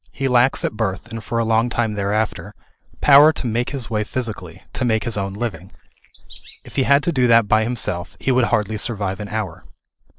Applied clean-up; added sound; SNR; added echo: neural separator model SepFormer DNS4.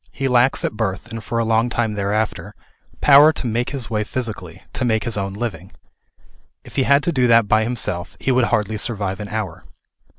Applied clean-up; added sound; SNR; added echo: none; none; none; none.